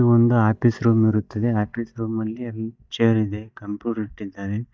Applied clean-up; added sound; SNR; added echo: neural mask model DeepFilterNet 3.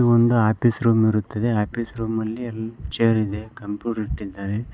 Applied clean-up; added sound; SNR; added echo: none; none; none; none.